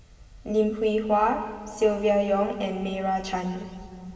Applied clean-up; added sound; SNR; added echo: none; none; none; reverberation time 2.5 s.